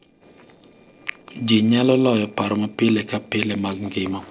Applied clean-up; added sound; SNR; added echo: neural separator model SepFormer DNS4.